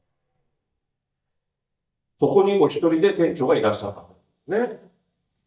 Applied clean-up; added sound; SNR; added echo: neural mask model DeepFilterNet 3.